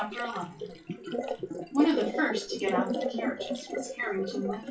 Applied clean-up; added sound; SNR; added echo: classical method WPE with log-MMSE.